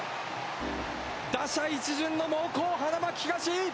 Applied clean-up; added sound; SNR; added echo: none; Organ; 13 dB; none.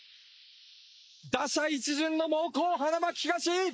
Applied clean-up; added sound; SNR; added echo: neural mask model Resemble Enhance denoiser.